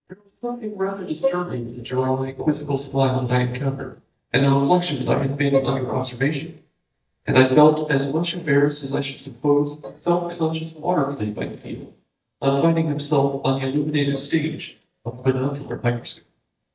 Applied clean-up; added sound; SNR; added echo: neural mask model DeepFilterNet 3.